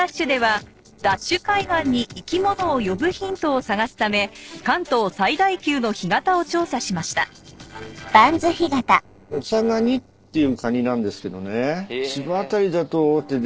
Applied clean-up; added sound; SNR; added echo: neural separator model SepFormer DNS4.